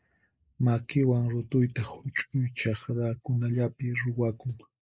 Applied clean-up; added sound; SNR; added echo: neural mask model Resemble Enhance denoiser.